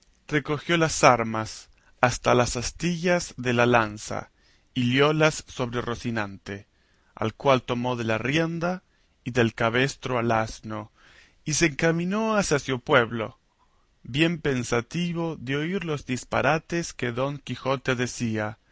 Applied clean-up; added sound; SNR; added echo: none; none; none; none.